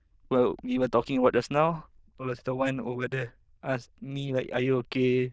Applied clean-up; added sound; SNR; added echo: neural diffusion model UNIVERSE++.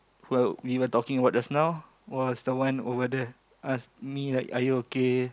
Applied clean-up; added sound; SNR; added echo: none; none; none; none.